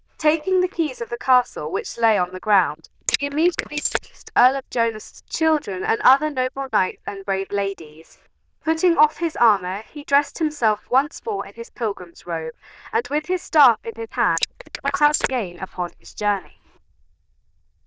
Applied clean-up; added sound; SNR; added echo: neural diffusion model UNIVERSE++.